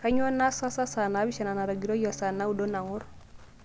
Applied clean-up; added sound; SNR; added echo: none; Bowed string instrument; 19 dB; none.